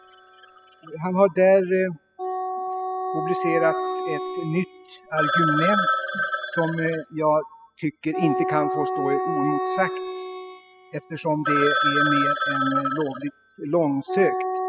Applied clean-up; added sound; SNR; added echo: classical method spectral subtraction.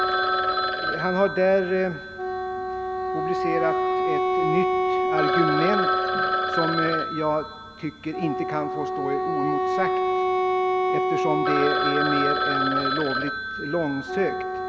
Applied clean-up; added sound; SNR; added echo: none; Wind instrument, woodwind instrument + Telephone; -3 dB; none.